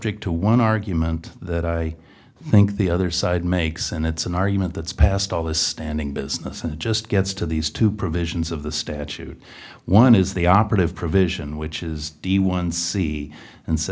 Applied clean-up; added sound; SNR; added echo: none; none; none; none.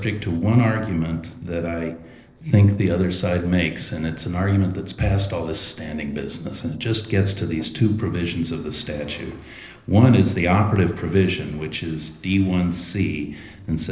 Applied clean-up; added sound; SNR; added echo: neural separator model SepFormer DNS4.